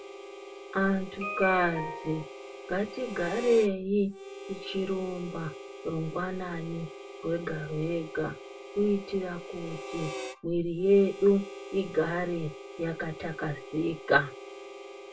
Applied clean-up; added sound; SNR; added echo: none; Harmonica; 13 dB; reverberation time 0.1 s.